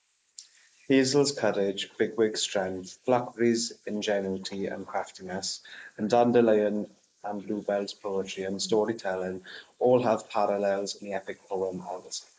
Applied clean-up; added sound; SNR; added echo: neural mask model Resemble Enhance denoiser.